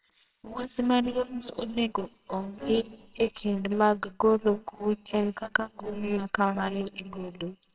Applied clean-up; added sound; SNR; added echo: neural separator model SepFormer WHAMR!.